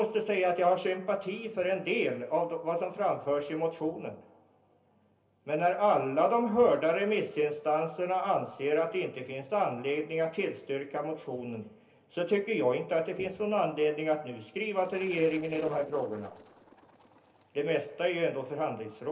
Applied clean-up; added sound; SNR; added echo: neural separator model SepFormer DNS4.